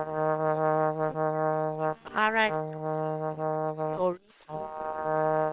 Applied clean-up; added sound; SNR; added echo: neural separator model SepFormer WHAM!.